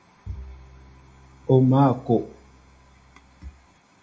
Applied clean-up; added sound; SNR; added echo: none; Bowed string instrument; 20 dB; reverberation time 0.3 s.